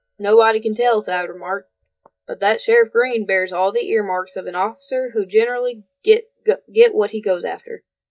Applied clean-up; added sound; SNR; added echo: neural mask model DeepFilterNet 3.